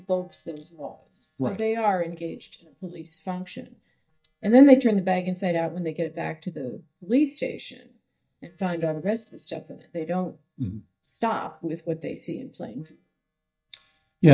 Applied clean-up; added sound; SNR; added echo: neural mask model DeepFilterNet 3.